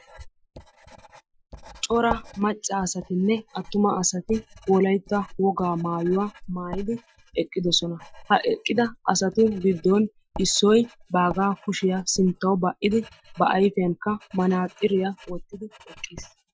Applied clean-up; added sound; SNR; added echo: classical method Wiener filter.